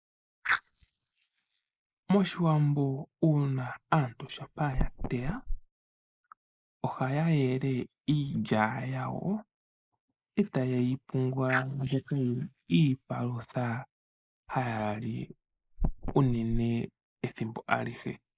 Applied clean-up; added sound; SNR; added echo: neural mask model Resemble Enhance denoiser.